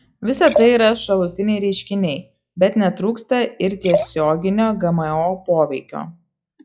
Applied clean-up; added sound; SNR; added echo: classical method log-MMSE.